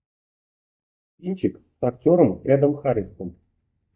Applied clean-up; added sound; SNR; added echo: neural mask model DeepFilterNet 3.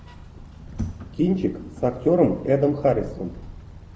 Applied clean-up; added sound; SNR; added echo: none; Sliding door; 16 dB; none.